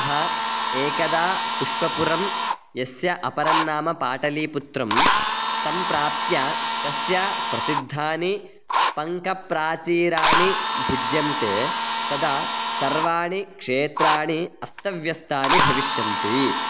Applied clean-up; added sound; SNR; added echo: none; Drill; -2 dB; none.